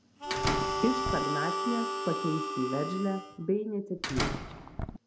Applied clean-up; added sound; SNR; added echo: none; Slam + Harmonica; 0 dB; none.